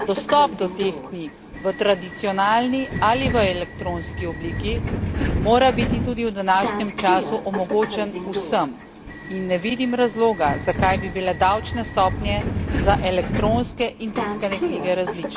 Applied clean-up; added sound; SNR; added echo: none; Subway, metro, underground; 5 dB; none.